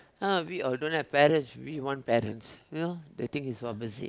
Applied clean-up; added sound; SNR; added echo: none; none; none; none.